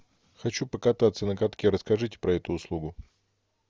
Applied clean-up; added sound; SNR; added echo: none; none; none; none.